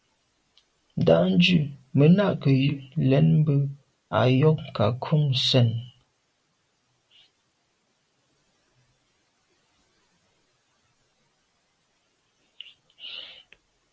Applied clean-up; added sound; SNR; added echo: none; none; none; none.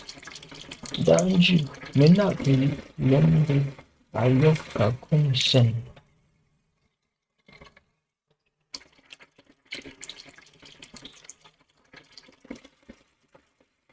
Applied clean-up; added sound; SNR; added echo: neural mask model RNNoise.